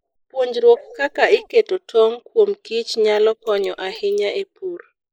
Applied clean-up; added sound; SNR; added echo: neural mask model Resemble Enhance denoiser.